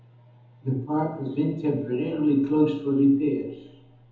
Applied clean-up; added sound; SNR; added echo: none; none; none; reverberation time 1.1 s.